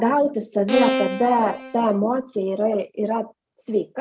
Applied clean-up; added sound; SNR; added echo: none; Bowed string instrument; 4 dB; none.